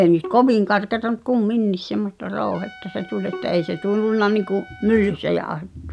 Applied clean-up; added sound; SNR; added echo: none; Trumpet + Bowed string instrument; 20 dB; none.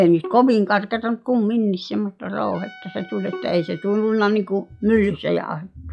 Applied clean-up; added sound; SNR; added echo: classical method log-MMSE.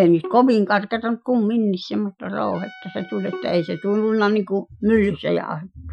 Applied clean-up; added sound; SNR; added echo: classical method Wiener filter.